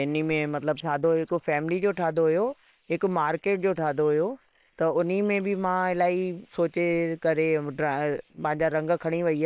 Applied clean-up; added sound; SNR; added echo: neural separator model SepFormer WHAM!.